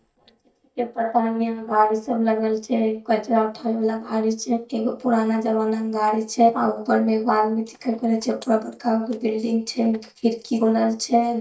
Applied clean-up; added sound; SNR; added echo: neural mask model DeepFilterNet 3.